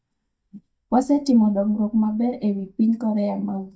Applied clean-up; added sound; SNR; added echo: neural mask model DeepFilterNet 3.